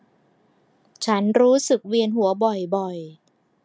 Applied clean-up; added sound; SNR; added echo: none; none; none; none.